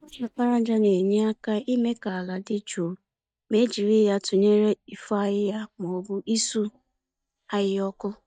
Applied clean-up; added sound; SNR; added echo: neural mask model DeepFilterNet 3.